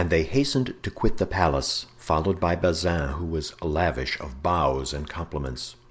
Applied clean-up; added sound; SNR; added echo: none; none; none; none.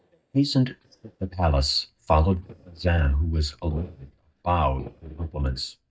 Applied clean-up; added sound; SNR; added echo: neural mask model DeepFilterNet 3.